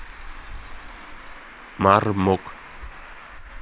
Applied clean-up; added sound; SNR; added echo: none; Traffic noise, roadway noise; 13 dB; none.